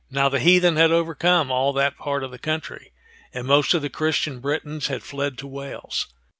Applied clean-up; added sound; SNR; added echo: none; none; none; none.